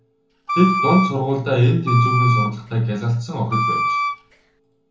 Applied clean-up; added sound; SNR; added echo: none; Wind instrument, woodwind instrument; 3 dB; reverberation time 0.7 s.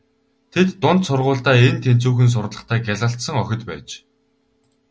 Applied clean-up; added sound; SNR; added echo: none; none; none; none.